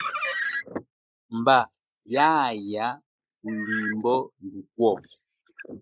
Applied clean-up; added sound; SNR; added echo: neural mask model Resemble Enhance denoiser.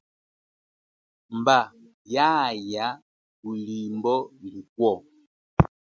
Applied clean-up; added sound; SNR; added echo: none; none; none; none.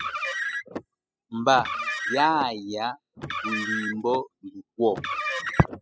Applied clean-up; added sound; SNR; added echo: classical method spectral subtraction.